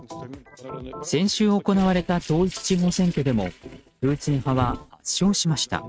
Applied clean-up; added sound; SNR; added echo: neural mask model RNNoise.